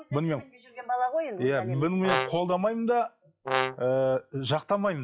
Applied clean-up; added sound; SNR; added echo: classical method log-MMSE.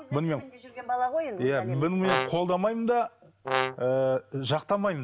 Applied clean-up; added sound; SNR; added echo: none; Brass instrument; 4 dB; none.